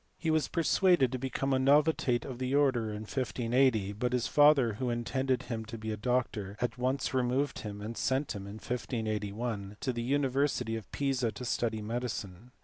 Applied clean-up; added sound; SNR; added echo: none; none; none; none.